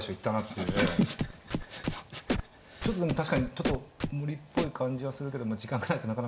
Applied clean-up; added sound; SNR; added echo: none; Scratching (performance technique); 5 dB; none.